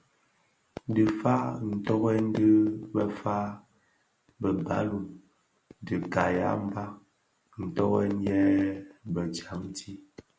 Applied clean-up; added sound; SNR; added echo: none; none; none; none.